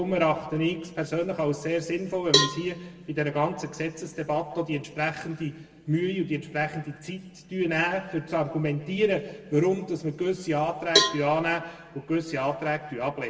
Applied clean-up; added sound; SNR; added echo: none; Cowbell; 1 dB; reverberation time 0.9 s.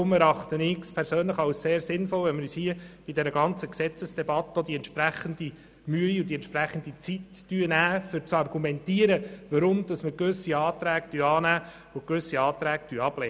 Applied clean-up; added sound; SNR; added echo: none; none; none; none.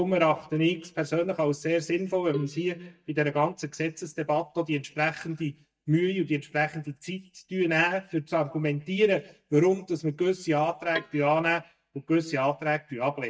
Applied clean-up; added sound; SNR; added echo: neural mask model DeepFilterNet 3.